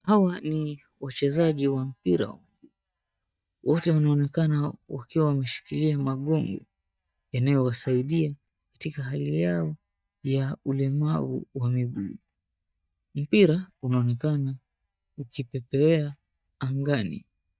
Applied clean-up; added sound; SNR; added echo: neural mask model DeepFilterNet 3.